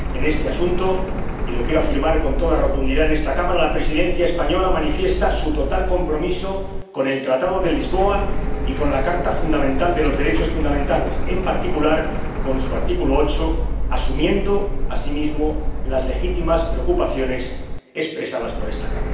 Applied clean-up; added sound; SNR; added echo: none; Printer; -1 dB; reverberation time 0.9 s.